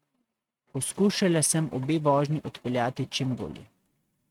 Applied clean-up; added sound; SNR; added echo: neural mask model RNNoise.